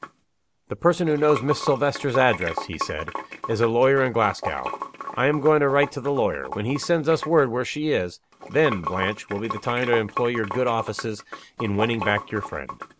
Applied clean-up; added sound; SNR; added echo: none; Sink (filling or washing) / Water; 11 dB; none.